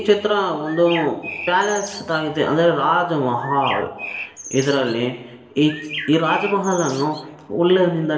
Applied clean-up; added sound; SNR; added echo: none; Bird; 12 dB; reverberation time 0.9 s.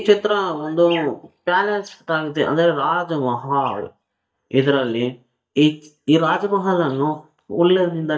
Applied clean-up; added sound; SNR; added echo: neural mask model DeepFilterNet 3.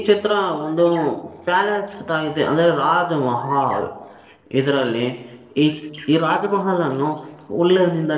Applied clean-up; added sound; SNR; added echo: neural separator model SepFormer DNS4.